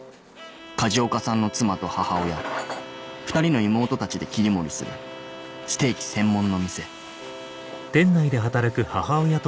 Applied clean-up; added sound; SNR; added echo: none; Bowed string instrument + Wind instrument, woodwind instrument; 15 dB; none.